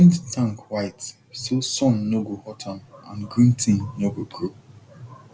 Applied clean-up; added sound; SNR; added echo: none; none; none; none.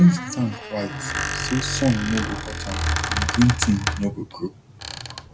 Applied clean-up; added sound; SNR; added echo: none; Squeak; 4 dB; none.